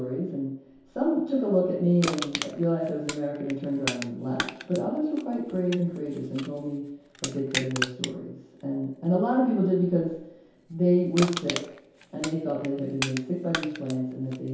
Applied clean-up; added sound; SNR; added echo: none; Crushing; 11 dB; reverberation time 0.8 s.